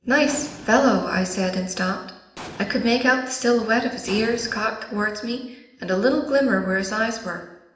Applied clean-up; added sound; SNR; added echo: none; Explosion; 19 dB; reverberation time 0.8 s.